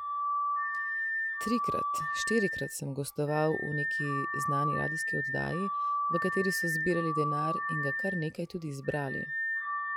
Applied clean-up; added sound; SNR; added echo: classical method log-MMSE.